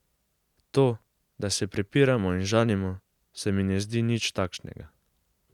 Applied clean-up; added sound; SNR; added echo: none; none; none; none.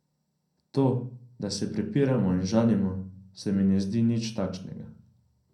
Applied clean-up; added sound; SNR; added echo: none; none; none; reverberation time 0.6 s.